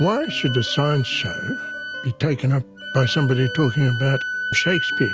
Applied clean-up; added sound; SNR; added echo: none; Wind instrument, woodwind instrument; 7 dB; none.